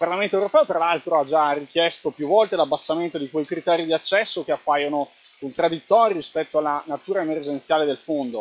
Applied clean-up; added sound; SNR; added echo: classical method log-MMSE.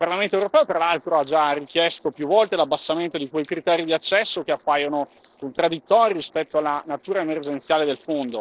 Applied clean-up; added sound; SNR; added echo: neural separator model SepFormer DNS4.